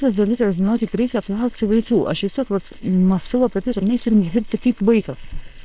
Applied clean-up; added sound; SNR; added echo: neural separator model SepFormer WHAM!.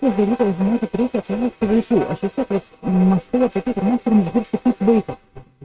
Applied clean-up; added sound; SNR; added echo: neural mask model RNNoise.